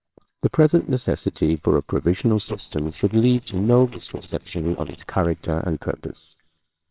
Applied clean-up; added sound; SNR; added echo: neural separator model SepFormer WHAMR!.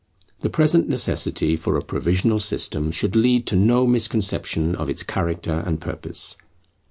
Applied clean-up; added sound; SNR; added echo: none; none; none; none.